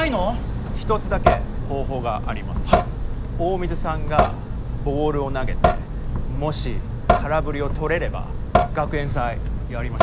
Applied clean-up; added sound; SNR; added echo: none; Drip / Sink (filling or washing) / Water tap, faucet; -4 dB; none.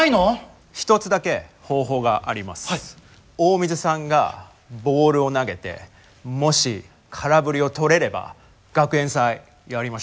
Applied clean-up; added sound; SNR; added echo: none; none; none; none.